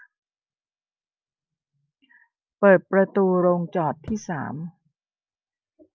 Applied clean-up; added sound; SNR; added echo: none; Thump, thud; 18 dB; none.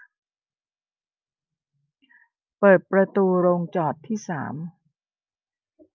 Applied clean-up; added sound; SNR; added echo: none; none; none; none.